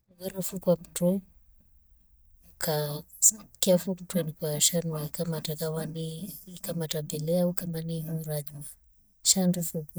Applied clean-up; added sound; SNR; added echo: neural mask model DeepFilterNet 3.